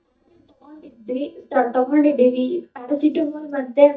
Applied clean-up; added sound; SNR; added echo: neural mask model DeepFilterNet 3.